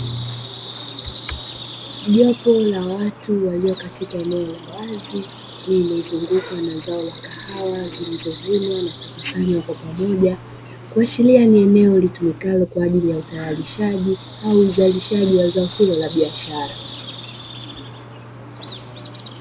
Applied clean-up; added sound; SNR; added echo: none; Bird vocalization, bird call, bird song; 17 dB; none.